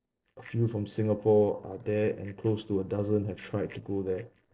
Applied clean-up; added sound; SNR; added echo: neural separator model SepFormer DNS4.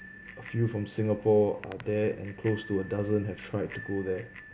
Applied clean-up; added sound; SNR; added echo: none; Bicycle bell; 18 dB; none.